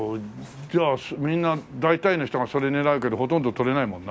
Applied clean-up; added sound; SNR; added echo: none; none; none; none.